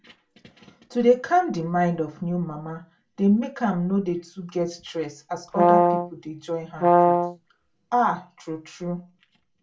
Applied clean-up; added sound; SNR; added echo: none; Brass instrument; -5 dB; reverberation time 0.2 s.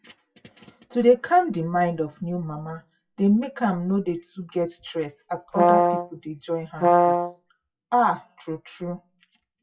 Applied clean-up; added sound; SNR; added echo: classical method WPE with log-MMSE.